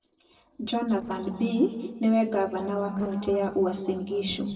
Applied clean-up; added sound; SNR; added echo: neural separator model SepFormer DNS4.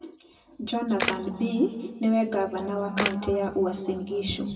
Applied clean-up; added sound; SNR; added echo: none; Camera; 8 dB; reverberation time 1.8 s.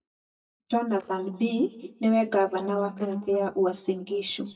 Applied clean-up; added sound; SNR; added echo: neural mask model DeepFilterNet 3.